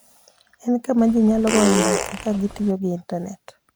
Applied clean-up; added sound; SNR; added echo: none; Fart; 3 dB; none.